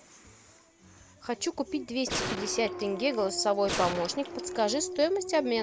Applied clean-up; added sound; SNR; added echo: none; Gunshot, gunfire; 7 dB; none.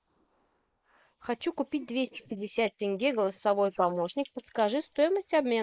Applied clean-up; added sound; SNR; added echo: neural mask model Resemble Enhance denoiser.